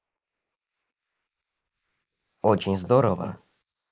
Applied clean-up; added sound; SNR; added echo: neural mask model Resemble Enhance denoiser.